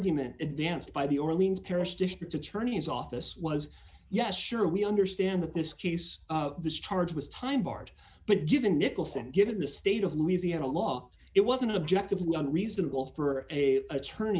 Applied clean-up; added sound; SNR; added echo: none; none; none; none.